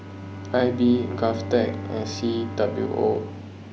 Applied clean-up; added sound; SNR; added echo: none; Bowed string instrument; 10 dB; none.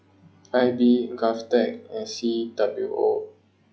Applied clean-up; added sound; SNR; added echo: classical method log-MMSE.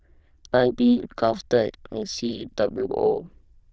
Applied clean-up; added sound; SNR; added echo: neural diffusion model UNIVERSE++.